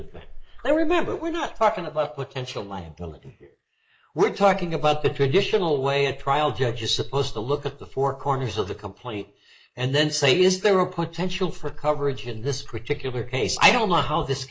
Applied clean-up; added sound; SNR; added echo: neural mask model Resemble Enhance denoiser.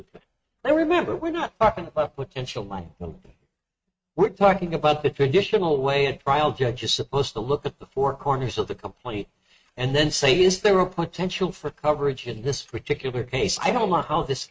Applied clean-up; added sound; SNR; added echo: neural mask model RNNoise.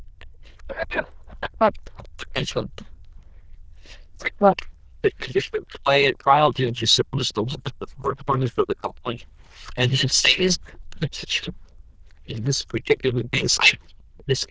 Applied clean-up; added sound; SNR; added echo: neural diffusion model UNIVERSE++.